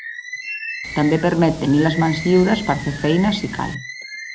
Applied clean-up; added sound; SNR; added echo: none; Water + Bird; 12 dB; none.